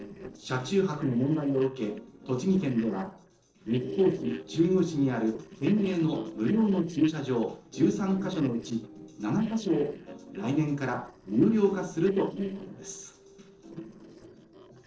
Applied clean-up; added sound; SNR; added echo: neural separator model SepFormer DNS4.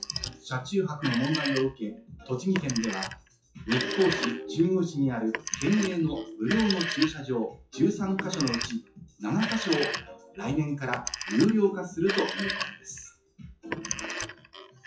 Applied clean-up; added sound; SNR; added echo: classical method WPE with log-MMSE.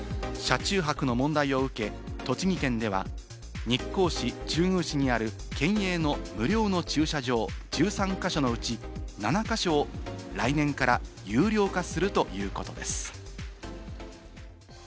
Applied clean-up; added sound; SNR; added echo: none; none; none; none.